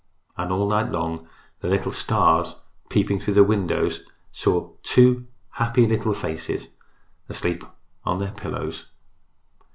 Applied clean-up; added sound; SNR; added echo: none; none; none; none.